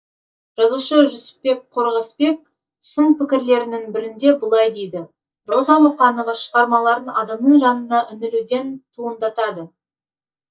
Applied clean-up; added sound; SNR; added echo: neural mask model DeepFilterNet 3.